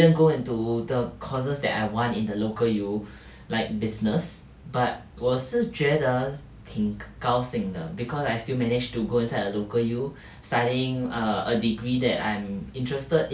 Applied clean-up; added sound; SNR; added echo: none; none; none; none.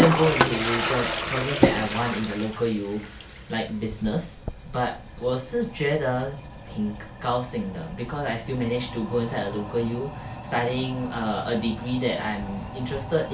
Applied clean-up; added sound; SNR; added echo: none; Toilet flush; 4 dB; none.